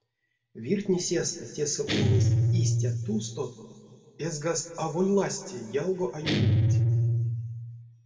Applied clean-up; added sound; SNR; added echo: none; Guitar; -3 dB; reverberation time 2.1 s.